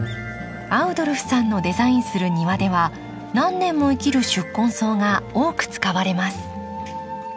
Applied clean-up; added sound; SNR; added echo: none; none; none; none.